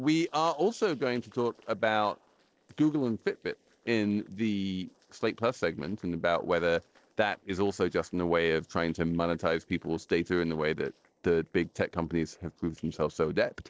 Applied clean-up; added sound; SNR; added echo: neural separator model SepFormer DNS4.